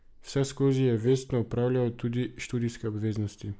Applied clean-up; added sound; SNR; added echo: neural mask model Resemble Enhance denoiser.